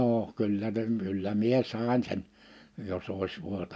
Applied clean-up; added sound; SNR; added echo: none; none; none; none.